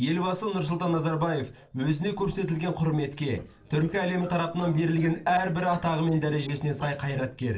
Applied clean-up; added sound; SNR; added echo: neural separator model SepFormer DNS4.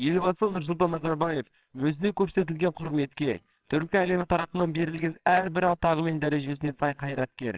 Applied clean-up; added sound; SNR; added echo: neural separator model SepFormer WHAMR!.